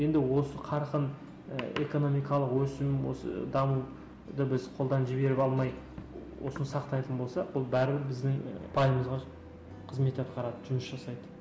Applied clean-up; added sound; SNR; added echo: none; none; none; none.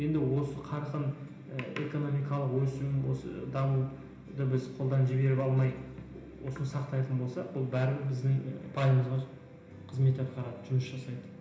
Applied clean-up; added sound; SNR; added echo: none; none; none; reverberation time 1.0 s.